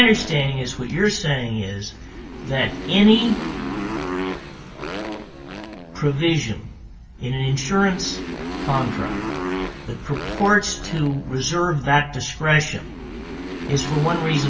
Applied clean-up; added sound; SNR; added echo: none; Motorcycle; 9 dB; reverberation time 0.2 s.